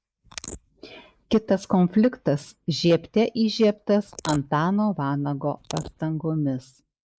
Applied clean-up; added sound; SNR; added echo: neural mask model Resemble Enhance denoiser.